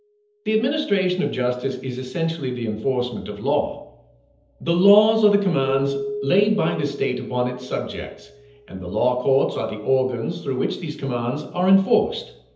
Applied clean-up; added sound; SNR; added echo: none; Keyboard (musical); 15 dB; reverberation time 0.7 s.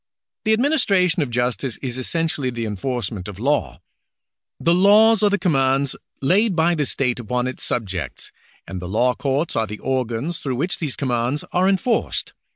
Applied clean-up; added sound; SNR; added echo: none; none; none; none.